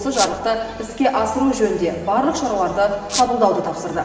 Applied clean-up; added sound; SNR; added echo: none; Squeak; 8 dB; reverberation time 2.4 s.